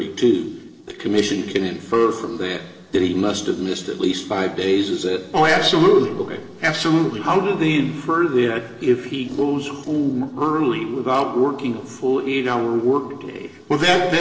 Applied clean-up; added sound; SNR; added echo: neural separator model SepFormer DNS4.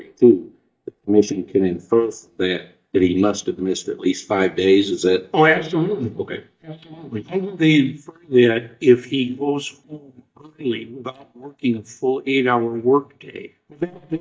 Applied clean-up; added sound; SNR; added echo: neural mask model DeepFilterNet 3.